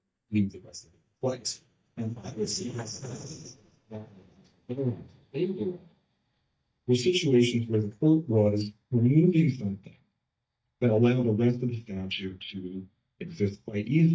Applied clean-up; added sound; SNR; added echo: neural mask model DeepFilterNet 3.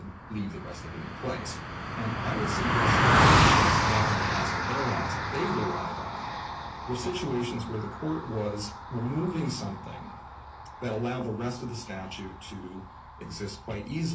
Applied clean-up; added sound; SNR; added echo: none; Car passing by; -5 dB; reverberation time 0.3 s.